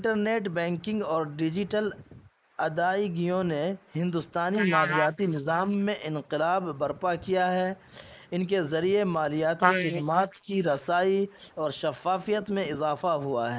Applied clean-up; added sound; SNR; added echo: neural mask model Resemble Enhance denoiser.